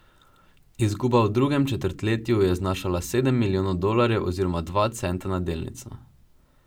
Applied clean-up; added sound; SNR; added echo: none; none; none; none.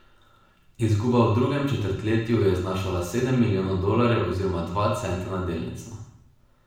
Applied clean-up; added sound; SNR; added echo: none; none; none; reverberation time 0.7 s.